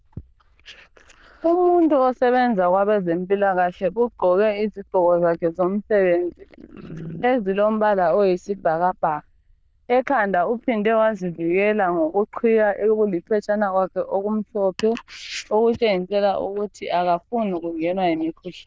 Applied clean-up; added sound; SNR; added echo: neural diffusion model UNIVERSE++.